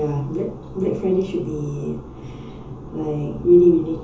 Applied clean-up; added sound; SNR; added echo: none; none; none; reverberation time 0.7 s.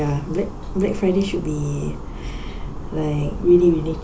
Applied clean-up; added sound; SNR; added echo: none; none; none; none.